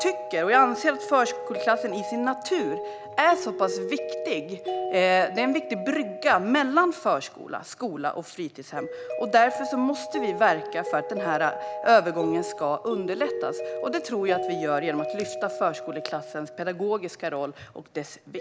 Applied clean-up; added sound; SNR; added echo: none; Mallet percussion; 8 dB; none.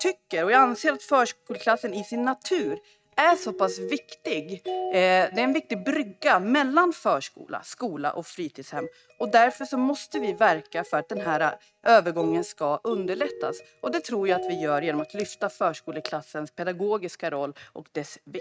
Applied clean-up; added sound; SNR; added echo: neural mask model RNNoise.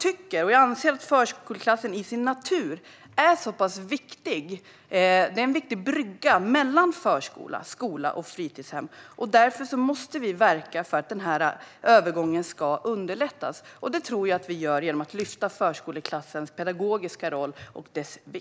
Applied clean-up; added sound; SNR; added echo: none; none; none; none.